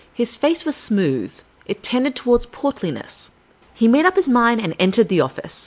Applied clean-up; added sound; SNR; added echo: none; none; none; none.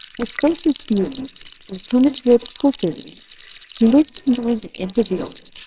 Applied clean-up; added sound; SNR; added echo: neural separator model SepFormer WHAMR!.